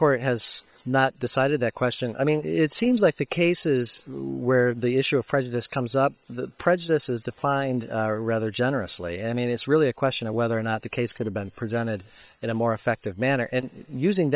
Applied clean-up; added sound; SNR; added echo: neural separator model SepFormer WHAM!.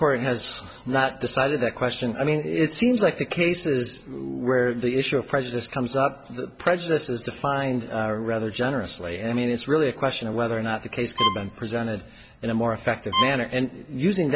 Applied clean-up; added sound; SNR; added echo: none; Bowed string instrument; 4 dB; none.